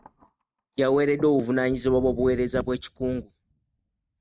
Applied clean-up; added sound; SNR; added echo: neural mask model RNNoise.